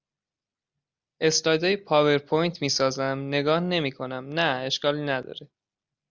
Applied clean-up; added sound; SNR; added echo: none; none; none; none.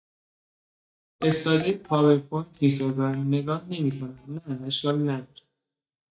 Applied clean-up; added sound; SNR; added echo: neural mask model DeepFilterNet 3.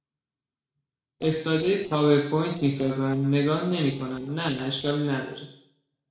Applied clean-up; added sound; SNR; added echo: neural separator model SepFormer DNS4.